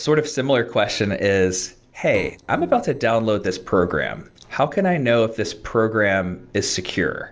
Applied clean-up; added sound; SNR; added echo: neural separator model SepFormer DNS4.